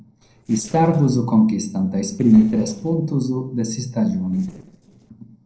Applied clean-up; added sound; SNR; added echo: neural separator model SepFormer DNS4.